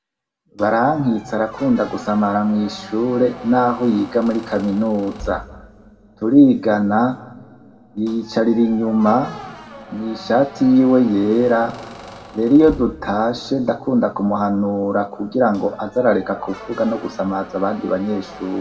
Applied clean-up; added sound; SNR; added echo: none; Squeak; 20 dB; reverberation time 1.5 s.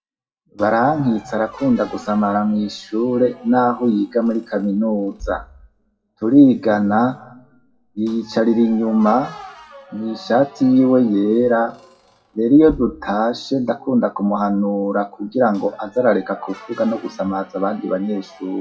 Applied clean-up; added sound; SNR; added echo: classical method WPE with log-MMSE.